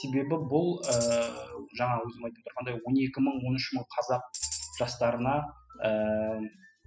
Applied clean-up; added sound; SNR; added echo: classical method spectral subtraction.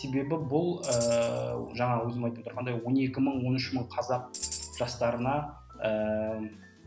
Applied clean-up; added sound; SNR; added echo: none; Tambourine; 11 dB; none.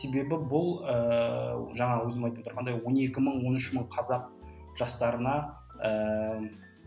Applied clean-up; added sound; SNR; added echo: none; none; none; none.